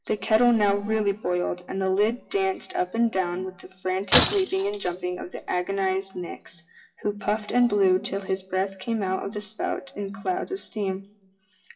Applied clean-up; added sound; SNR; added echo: classical method WPE with log-MMSE.